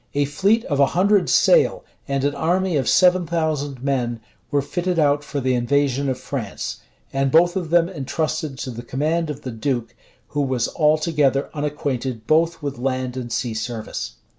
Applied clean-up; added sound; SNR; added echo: none; none; none; none.